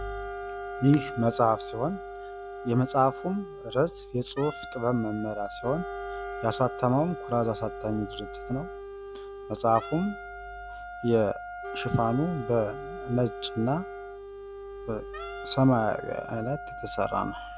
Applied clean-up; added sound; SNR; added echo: none; Wind instrument, woodwind instrument + Wind instrument, woodwind instrument; 10 dB; none.